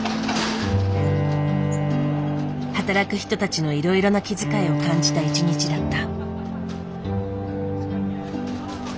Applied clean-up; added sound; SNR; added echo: none; Bowed string instrument; 3 dB; none.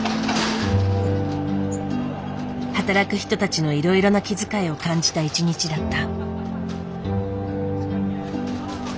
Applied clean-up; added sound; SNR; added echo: none; none; none; none.